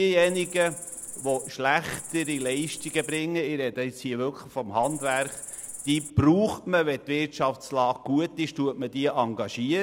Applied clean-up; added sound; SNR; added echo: none; Cricket; 12 dB; none.